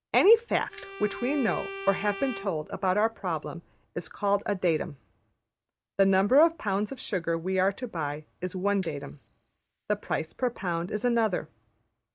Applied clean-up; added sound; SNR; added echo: none; Bicycle bell + Bowed string instrument; 15 dB; none.